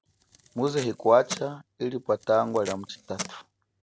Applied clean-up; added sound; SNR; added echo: none; Packing tape, duct tape; 16 dB; none.